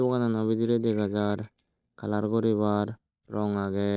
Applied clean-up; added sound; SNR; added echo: neural mask model DeepFilterNet 3.